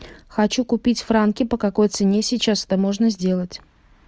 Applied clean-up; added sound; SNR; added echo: none; none; none; none.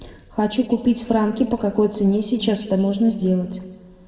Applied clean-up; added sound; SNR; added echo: none; none; none; reverberation time 1.3 s.